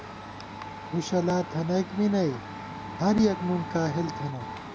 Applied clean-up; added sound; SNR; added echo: none; Domestic sounds, home sounds; 10 dB; none.